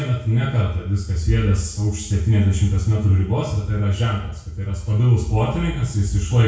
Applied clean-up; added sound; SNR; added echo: none; none; none; reverberation time 0.6 s.